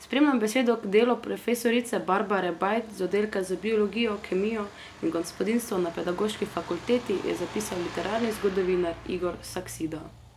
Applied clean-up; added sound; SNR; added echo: none; Truck; 18 dB; none.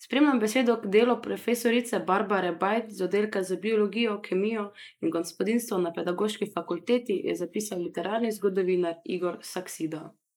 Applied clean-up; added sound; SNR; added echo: neural mask model Resemble Enhance denoiser.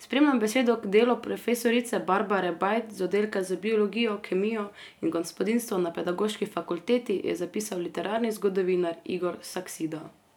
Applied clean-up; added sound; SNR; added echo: none; none; none; none.